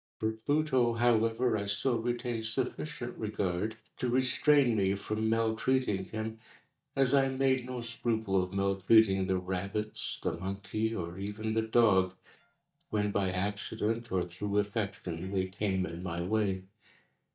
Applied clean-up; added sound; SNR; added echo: neural mask model DeepFilterNet 3.